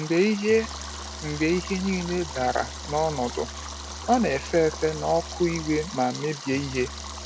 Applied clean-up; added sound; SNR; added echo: none; Stream + Musical instrument; 10 dB; none.